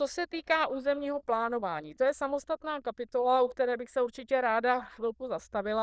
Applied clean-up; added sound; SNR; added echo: neural diffusion model UNIVERSE++.